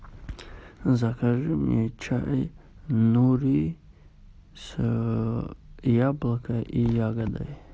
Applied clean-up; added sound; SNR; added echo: none; none; none; none.